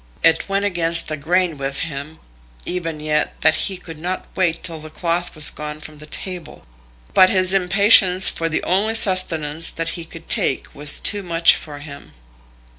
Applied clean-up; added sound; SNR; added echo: none; none; none; none.